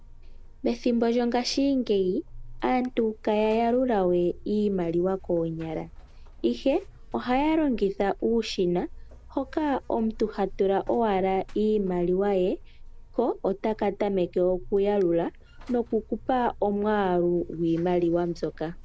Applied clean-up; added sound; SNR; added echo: none; Buzz; 17 dB; none.